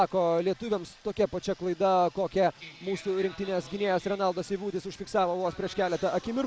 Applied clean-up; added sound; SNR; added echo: none; none; none; none.